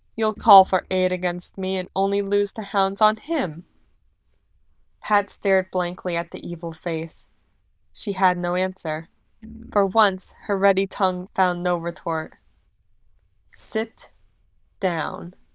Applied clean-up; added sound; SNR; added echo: neural diffusion model UNIVERSE++.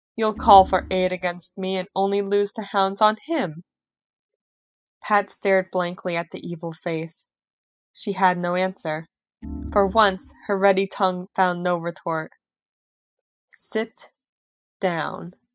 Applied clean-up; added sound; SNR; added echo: classical method spectral subtraction.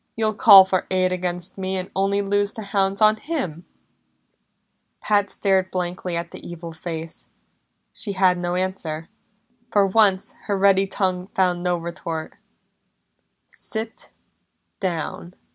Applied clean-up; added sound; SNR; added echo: none; none; none; none.